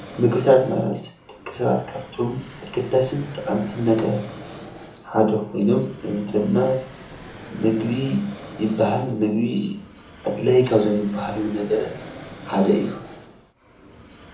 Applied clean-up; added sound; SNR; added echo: none; Fixed-wing aircraft, airplane; 17 dB; reverberation time 0.7 s.